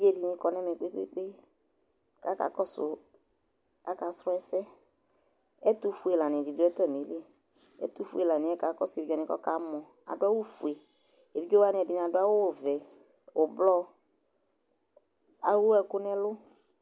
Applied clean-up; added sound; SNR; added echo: none; none; none; none.